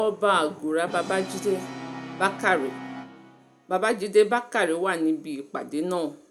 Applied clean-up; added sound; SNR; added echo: none; Brass instrument; 15 dB; none.